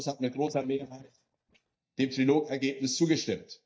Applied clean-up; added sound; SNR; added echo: neural mask model DeepFilterNet 3.